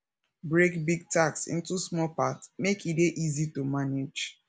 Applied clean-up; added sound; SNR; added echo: none; none; none; none.